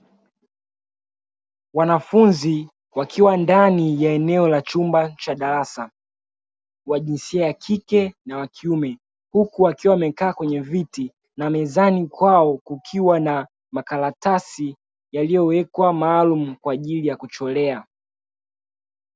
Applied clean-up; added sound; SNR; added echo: none; none; none; none.